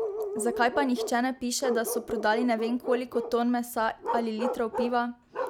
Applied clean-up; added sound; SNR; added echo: none; Bark; 6 dB; none.